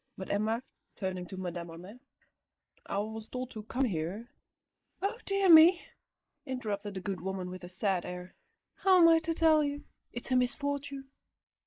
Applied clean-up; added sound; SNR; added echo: neural mask model Resemble Enhance denoiser.